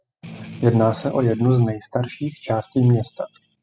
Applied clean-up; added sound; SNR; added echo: classical method spectral subtraction.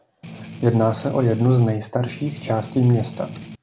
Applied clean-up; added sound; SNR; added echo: none; Strum; 15 dB; none.